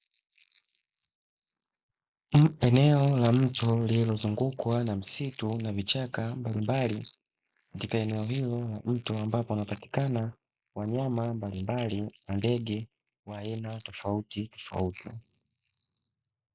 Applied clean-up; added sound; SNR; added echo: neural mask model Resemble Enhance denoiser.